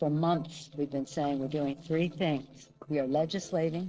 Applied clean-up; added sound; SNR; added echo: neural separator model SepFormer DNS4.